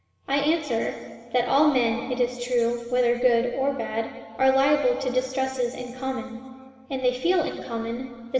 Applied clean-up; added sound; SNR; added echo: none; none; none; reverberation time 1.8 s.